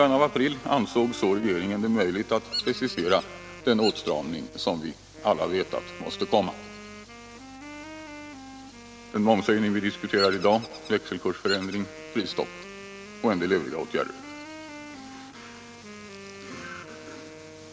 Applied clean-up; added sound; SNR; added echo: none; Wind instrument, woodwind instrument + Bird vocalization, bird call, bird song; 13 dB; none.